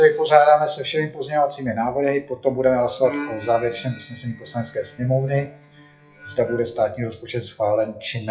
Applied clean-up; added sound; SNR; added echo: classical method WPE with log-MMSE.